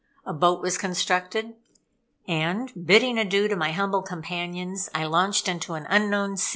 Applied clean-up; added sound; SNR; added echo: none; none; none; none.